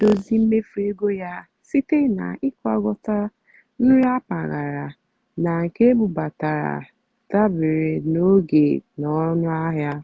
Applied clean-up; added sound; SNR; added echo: none; none; none; none.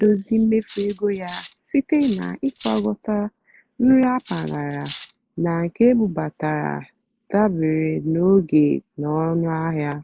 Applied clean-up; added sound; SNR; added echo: neural mask model Resemble Enhance denoiser.